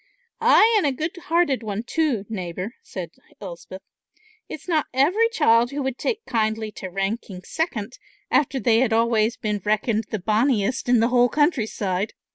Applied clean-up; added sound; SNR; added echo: none; none; none; none.